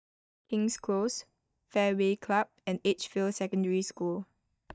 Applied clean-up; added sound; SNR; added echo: neural mask model DeepFilterNet 3.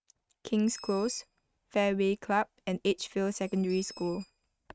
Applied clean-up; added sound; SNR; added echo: neural mask model RNNoise.